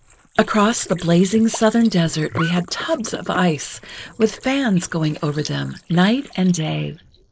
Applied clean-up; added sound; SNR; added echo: neural mask model Resemble Enhance denoiser.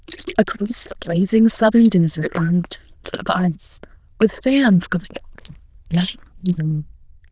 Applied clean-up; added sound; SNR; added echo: neural diffusion model UNIVERSE++.